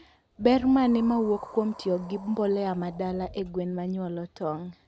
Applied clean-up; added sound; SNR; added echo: none; Wind; 19 dB; none.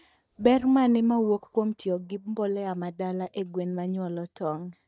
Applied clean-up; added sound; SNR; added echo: neural mask model DeepFilterNet 3.